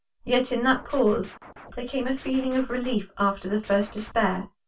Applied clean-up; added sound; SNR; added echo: none; Scratching (performance technique); 20 dB; reverberation time 0.2 s.